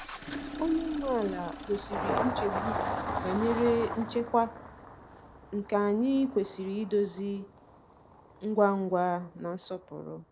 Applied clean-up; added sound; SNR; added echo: none; Engine starting; 7 dB; none.